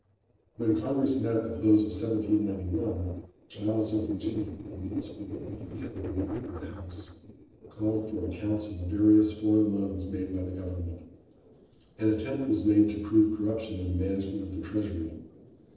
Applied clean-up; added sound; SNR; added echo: neural separator model SepFormer DNS4.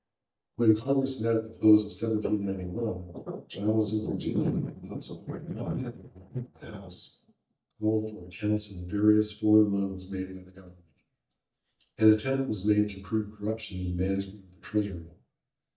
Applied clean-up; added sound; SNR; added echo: neural mask model DeepFilterNet 3.